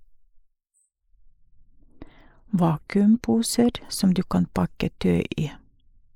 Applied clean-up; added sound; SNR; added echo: neural mask model Resemble Enhance denoiser.